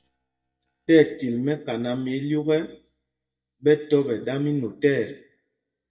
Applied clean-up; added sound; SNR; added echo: neural mask model DeepFilterNet 3.